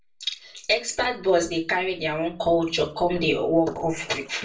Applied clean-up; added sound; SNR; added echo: none; none; none; reverberation time 0.3 s.